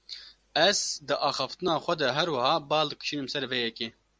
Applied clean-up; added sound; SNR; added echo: none; none; none; none.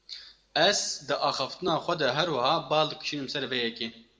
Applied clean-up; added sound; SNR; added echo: none; none; none; reverberation time 0.7 s.